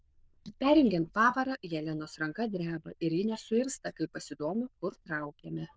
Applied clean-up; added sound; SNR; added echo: neural diffusion model UNIVERSE++.